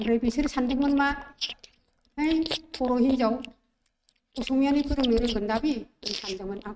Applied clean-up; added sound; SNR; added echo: neural mask model RNNoise.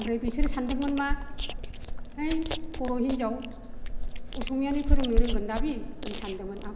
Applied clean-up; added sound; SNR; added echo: none; Chewing, mastication; -3 dB; none.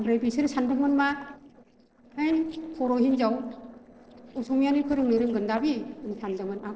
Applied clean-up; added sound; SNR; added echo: neural separator model SepFormer DNS4.